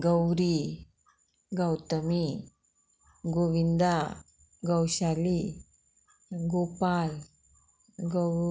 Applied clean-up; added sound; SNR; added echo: none; none; none; none.